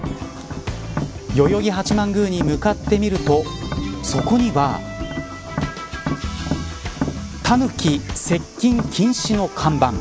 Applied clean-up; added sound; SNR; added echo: none; Tap; 9 dB; none.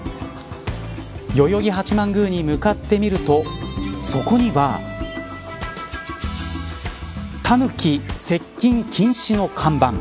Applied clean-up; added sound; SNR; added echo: none; none; none; none.